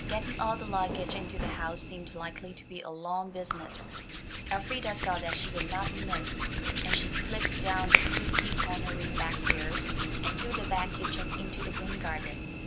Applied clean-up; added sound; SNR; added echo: none; Hands; -5 dB; none.